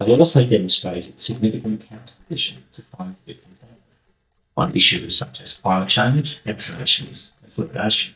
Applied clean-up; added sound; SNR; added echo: neural mask model DeepFilterNet 3.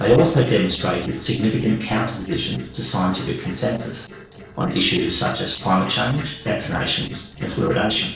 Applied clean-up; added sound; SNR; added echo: neural separator model SepFormer DNS4.